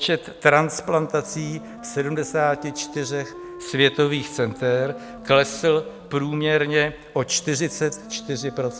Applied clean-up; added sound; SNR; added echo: none; Wind instrument, woodwind instrument; 18 dB; none.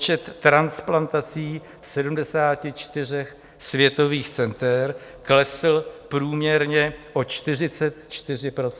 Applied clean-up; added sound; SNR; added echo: none; none; none; none.